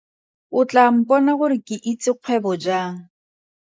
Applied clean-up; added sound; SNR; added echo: neural mask model Resemble Enhance denoiser.